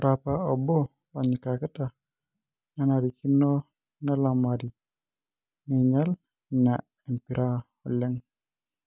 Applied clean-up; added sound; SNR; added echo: none; none; none; none.